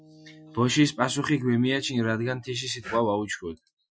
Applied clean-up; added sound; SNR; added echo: classical method Wiener filter.